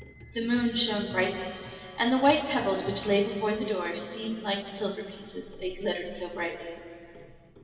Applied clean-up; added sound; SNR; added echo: none; Clock; 17 dB; reverberation time 2.5 s.